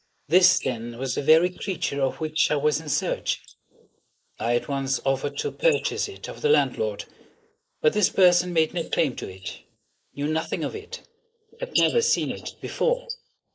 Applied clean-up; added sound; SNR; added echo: neural mask model Resemble Enhance denoiser.